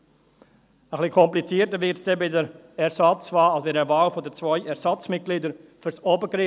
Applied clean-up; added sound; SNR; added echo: none; none; none; none.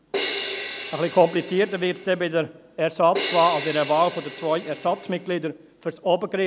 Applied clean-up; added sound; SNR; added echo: none; Crash cymbal; 9 dB; none.